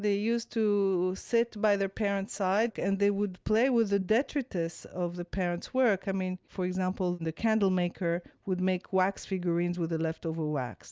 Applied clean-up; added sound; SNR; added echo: none; none; none; none.